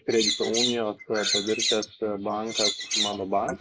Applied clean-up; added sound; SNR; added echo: neural mask model Resemble Enhance denoiser.